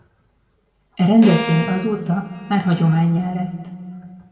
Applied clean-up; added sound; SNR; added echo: none; Bowed string instrument; 11 dB; reverberation time 1.9 s.